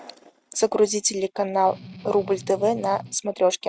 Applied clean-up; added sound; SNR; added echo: neural mask model RNNoise.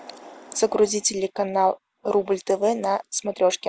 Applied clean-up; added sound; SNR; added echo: none; none; none; none.